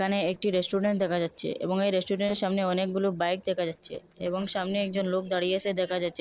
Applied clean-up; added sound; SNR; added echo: neural separator model SepFormer DNS4.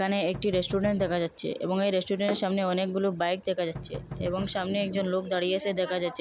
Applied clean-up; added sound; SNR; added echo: none; Knock; 13 dB; none.